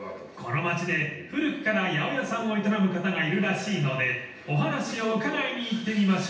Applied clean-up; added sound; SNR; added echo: none; none; none; reverberation time 0.9 s.